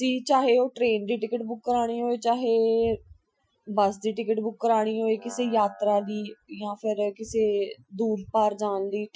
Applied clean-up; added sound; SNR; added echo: classical method Wiener filter.